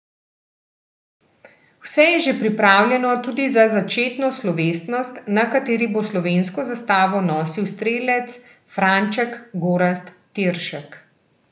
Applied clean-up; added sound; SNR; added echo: none; none; none; none.